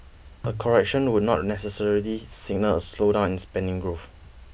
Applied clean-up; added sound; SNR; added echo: none; Tabla; 15 dB; none.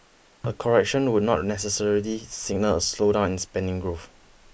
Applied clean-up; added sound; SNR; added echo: neural mask model Resemble Enhance denoiser.